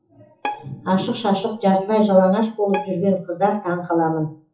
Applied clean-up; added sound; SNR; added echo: classical method WPE with log-MMSE.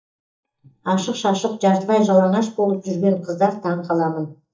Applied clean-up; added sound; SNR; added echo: neural mask model DeepFilterNet 3.